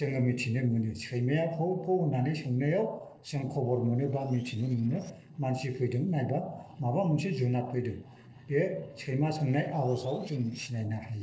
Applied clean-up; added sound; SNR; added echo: neural separator model SepFormer DNS4.